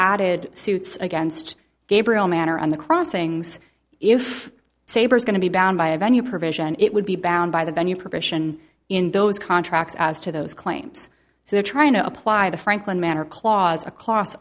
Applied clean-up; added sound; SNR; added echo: none; none; none; none.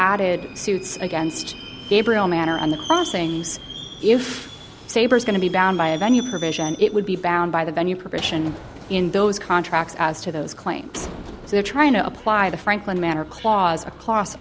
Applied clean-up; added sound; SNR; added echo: none; Subway, metro, underground; 16 dB; none.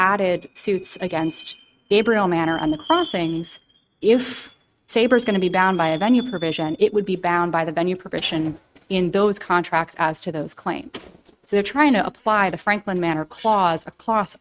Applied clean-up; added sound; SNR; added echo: neural mask model RNNoise.